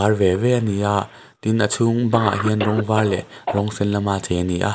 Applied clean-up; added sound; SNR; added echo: none; Cough; 12 dB; none.